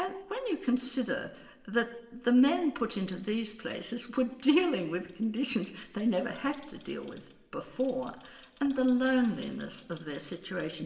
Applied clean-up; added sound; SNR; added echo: none; none; none; reverberation time 1.9 s.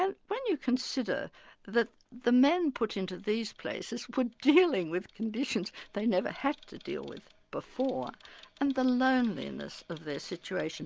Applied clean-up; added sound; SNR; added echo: none; none; none; none.